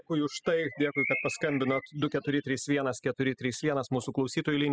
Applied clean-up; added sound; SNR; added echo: classical method spectral subtraction.